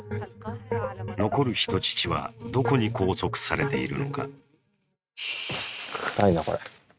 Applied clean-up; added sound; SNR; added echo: neural mask model RNNoise.